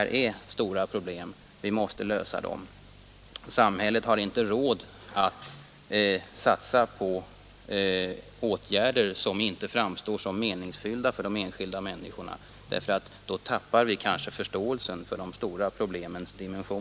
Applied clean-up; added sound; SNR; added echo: none; none; none; none.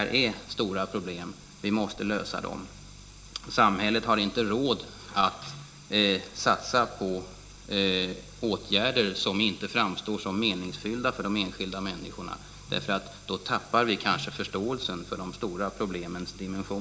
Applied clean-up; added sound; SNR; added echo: none; none; none; reverberation time 0.6 s.